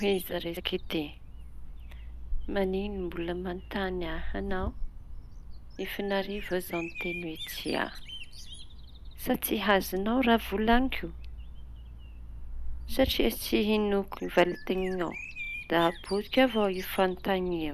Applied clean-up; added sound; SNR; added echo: none; Bird vocalization, bird call, bird song; 7 dB; none.